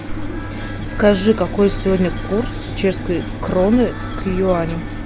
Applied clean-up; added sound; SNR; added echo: none; none; none; none.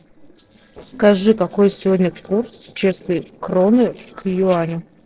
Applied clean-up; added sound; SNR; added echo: neural separator model SepFormer DNS4.